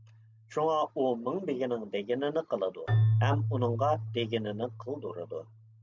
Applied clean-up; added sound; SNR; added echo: none; Keyboard (musical); 1 dB; none.